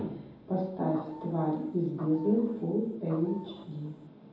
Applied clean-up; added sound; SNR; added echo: none; Printer / Engine; 19 dB; reverberation time 0.9 s.